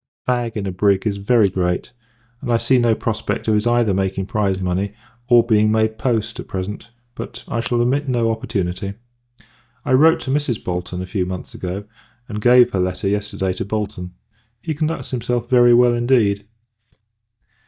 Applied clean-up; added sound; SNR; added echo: neural mask model DeepFilterNet 3.